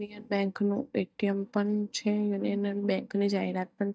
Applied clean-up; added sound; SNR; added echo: neural mask model DeepFilterNet 3.